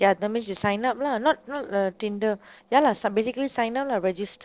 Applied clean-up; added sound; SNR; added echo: neural separator model SepFormer DNS4.